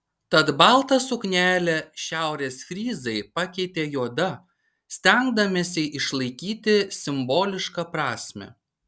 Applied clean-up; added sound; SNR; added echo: none; none; none; none.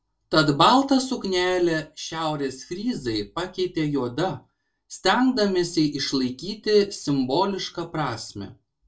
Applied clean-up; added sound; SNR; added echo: none; none; none; reverberation time 0.1 s.